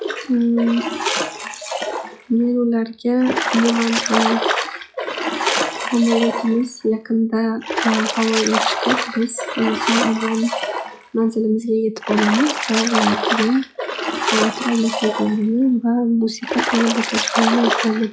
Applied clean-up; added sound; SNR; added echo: classical method log-MMSE.